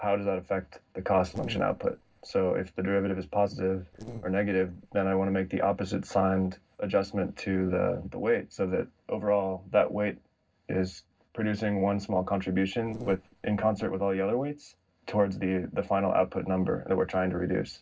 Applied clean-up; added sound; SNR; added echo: neural separator model SepFormer DNS4.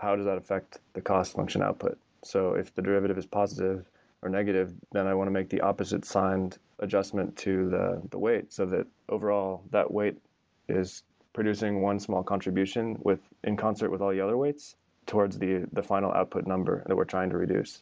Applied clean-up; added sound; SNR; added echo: none; none; none; none.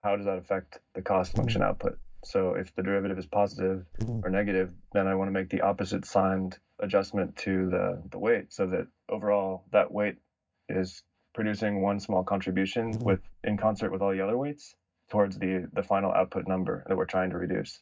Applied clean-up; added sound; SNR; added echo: neural mask model DeepFilterNet 3.